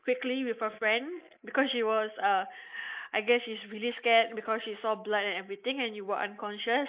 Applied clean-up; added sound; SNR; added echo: neural mask model Resemble Enhance denoiser.